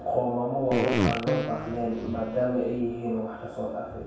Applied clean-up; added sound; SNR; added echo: none; Fart; 2 dB; reverberation time 0.7 s.